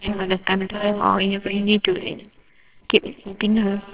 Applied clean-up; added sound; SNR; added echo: neural separator model SepFormer WHAMR!.